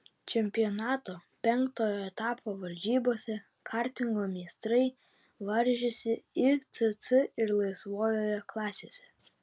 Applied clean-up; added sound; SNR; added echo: none; none; none; none.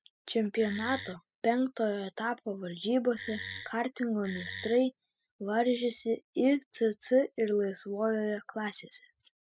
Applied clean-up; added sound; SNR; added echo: classical method spectral subtraction.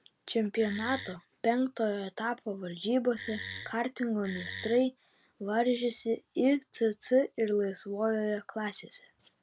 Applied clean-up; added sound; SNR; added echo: none; Wood; 10 dB; none.